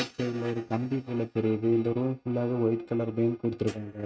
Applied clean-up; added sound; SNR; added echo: neural mask model RNNoise.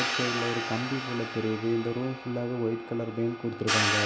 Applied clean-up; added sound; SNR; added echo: none; Hi-hat; 2 dB; none.